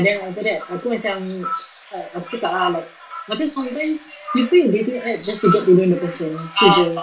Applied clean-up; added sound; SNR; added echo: none; none; none; reverberation time 0.3 s.